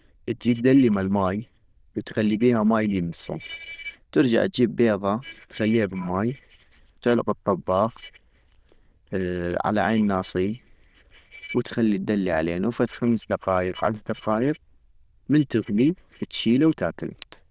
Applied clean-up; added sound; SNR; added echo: neural diffusion model UNIVERSE++.